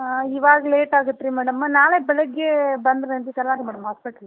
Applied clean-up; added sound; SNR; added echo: neural mask model Resemble Enhance denoiser.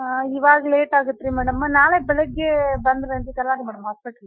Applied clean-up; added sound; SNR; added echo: classical method Wiener filter.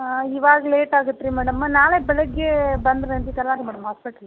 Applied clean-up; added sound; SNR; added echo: none; Wind; 11 dB; none.